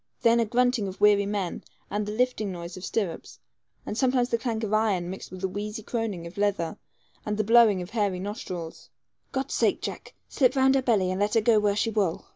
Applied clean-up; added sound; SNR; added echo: none; none; none; none.